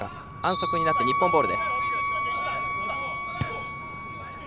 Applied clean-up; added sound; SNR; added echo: none; Wind instrument, woodwind instrument; -2 dB; none.